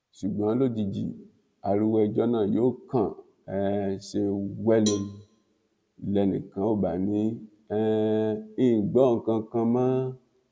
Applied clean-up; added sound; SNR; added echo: none; Cowbell; 17 dB; none.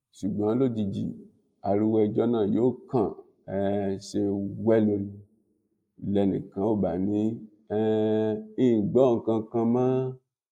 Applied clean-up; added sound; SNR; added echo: neural mask model Resemble Enhance denoiser.